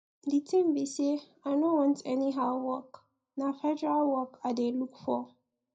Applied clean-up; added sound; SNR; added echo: none; none; none; reverberation time 0.3 s.